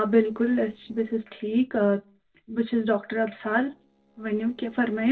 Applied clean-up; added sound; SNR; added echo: neural separator model SepFormer DNS4.